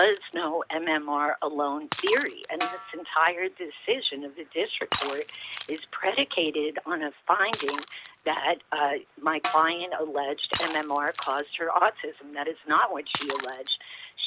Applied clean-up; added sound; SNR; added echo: none; Shatter + Snare drum; 11 dB; none.